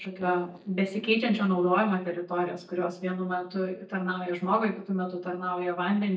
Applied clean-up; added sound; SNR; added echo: neural mask model DeepFilterNet 3.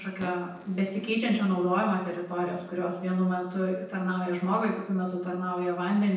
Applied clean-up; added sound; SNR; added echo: none; Fart; 18 dB; reverberation time 0.9 s.